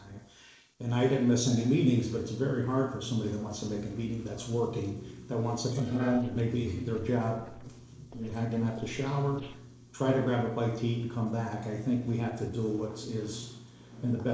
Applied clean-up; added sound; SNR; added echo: neural separator model SepFormer DNS4.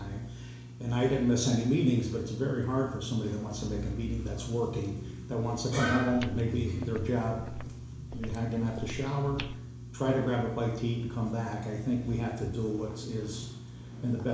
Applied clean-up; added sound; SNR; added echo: none; Walk, footsteps; 13 dB; reverberation time 0.7 s.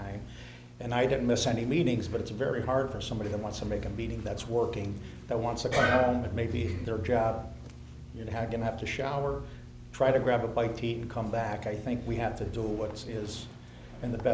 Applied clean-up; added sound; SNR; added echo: none; none; none; none.